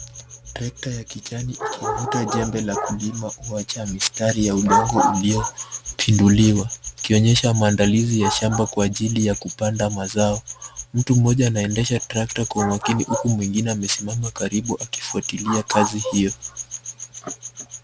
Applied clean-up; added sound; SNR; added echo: none; none; none; none.